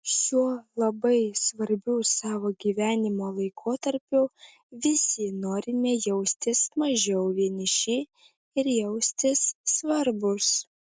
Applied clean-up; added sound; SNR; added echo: none; none; none; none.